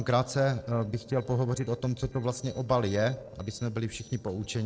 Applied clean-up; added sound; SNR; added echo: neural separator model SepFormer DNS4.